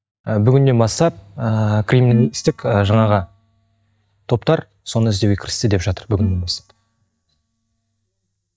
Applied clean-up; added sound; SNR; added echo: neural mask model DeepFilterNet 3.